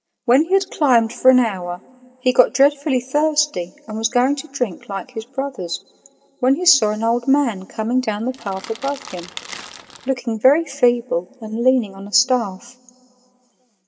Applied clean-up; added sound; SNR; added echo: none; Crackle; 16 dB; reverberation time 2.4 s.